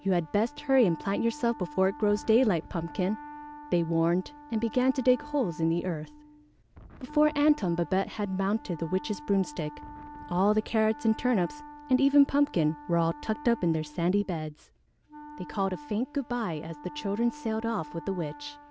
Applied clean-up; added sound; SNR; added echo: none; Wind + Wind instrument, woodwind instrument; 17 dB; none.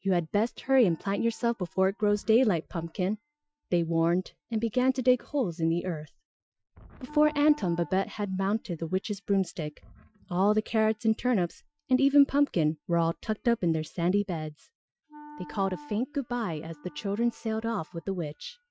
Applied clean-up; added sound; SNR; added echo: classical method Wiener filter.